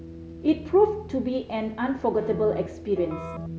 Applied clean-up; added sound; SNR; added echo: none; Keyboard (musical); 12 dB; none.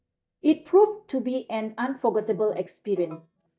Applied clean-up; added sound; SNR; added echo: neural mask model DeepFilterNet 3.